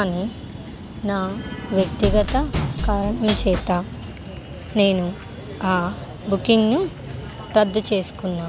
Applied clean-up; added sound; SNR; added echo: none; Drum kit; 2 dB; none.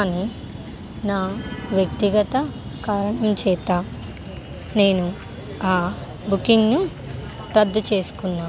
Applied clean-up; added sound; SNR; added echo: none; none; none; none.